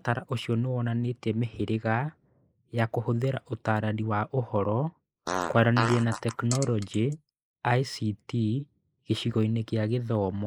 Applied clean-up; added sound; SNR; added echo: neural mask model Resemble Enhance denoiser.